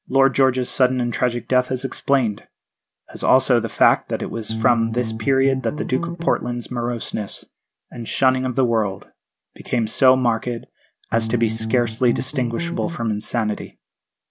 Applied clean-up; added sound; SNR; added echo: none; Bass guitar; 6 dB; none.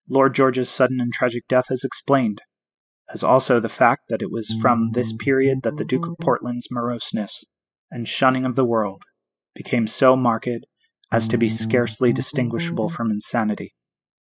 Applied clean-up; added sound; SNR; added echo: classical method spectral subtraction.